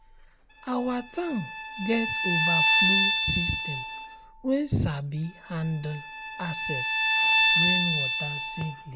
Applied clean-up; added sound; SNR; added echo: none; Bowed string instrument; -4 dB; none.